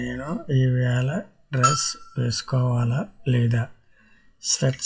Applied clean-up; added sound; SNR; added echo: classical method WPE with log-MMSE.